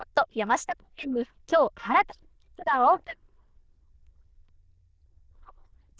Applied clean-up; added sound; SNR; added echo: neural diffusion model UNIVERSE++.